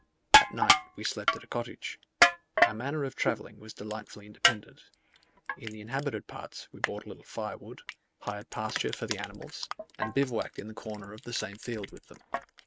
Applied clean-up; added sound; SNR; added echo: neural mask model RNNoise.